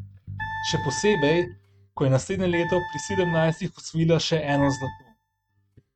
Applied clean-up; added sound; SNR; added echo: neural mask model RNNoise.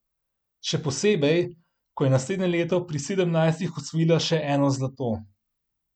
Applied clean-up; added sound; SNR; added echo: none; none; none; none.